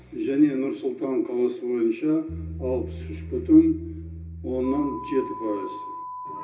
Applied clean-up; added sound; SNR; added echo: none; Bass guitar; 14 dB; reverberation time 0.4 s.